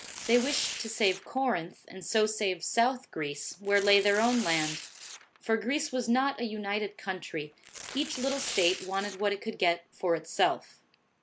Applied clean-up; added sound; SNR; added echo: none; Tearing; 13 dB; none.